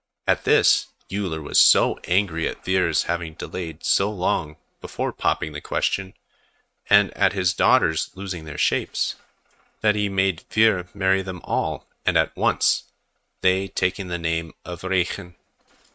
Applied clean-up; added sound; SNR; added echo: neural mask model RNNoise.